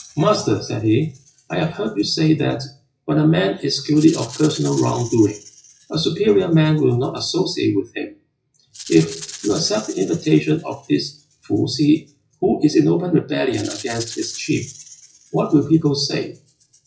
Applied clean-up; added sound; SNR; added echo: classical method WPE with log-MMSE.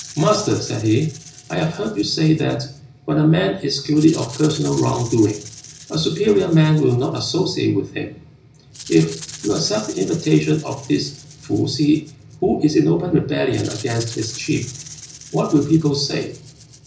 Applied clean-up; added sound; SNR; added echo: none; Rattle (instrument); 19 dB; reverberation time 0.4 s.